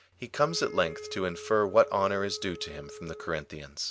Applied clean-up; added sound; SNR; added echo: none; Wind instrument, woodwind instrument; 15 dB; none.